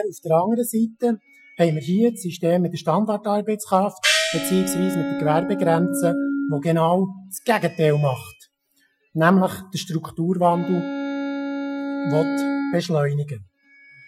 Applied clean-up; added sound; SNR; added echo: classical method Wiener filter.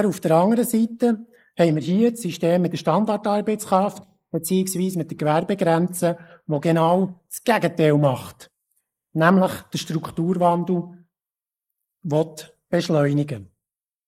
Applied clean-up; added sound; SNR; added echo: neural mask model Resemble Enhance denoiser.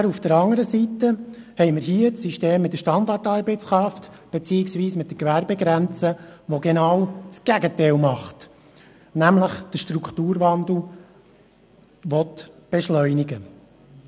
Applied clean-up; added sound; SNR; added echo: none; none; none; none.